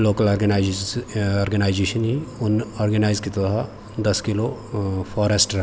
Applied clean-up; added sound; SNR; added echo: none; none; none; none.